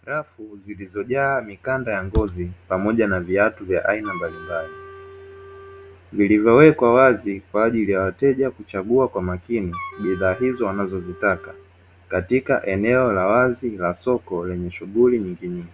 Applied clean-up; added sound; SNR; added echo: none; Wind instrument, woodwind instrument; 17 dB; none.